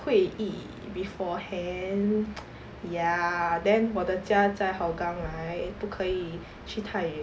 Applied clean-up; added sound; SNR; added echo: none; none; none; none.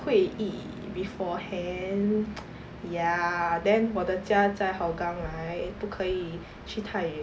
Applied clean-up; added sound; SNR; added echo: none; Piano; 18 dB; none.